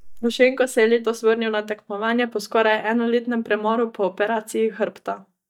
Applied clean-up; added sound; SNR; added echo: neural mask model DeepFilterNet 3.